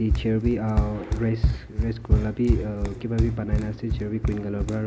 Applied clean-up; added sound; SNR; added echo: none; Run; -1 dB; none.